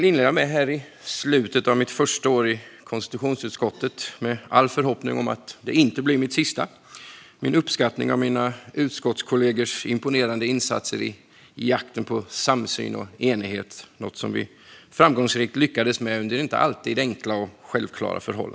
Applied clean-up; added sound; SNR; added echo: none; none; none; none.